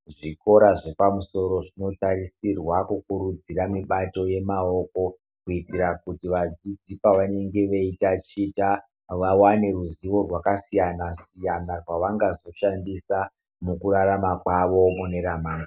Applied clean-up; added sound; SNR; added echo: none; none; none; none.